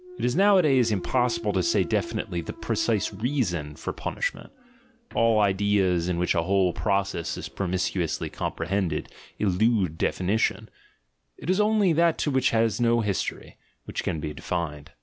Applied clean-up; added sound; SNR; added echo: none; Thump, thud; 19 dB; none.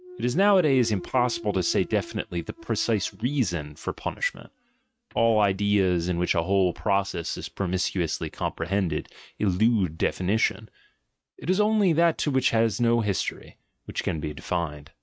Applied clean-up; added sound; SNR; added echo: neural mask model RNNoise.